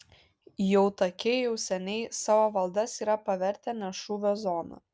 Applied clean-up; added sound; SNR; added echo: none; none; none; none.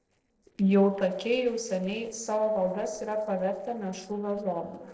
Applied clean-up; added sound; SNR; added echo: neural separator model SepFormer DNS4.